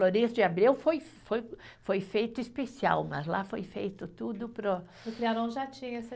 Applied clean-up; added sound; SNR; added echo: none; none; none; none.